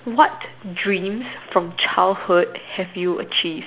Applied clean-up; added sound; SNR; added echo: none; none; none; none.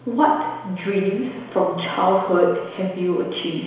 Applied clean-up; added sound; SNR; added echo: none; none; none; reverberation time 1.0 s.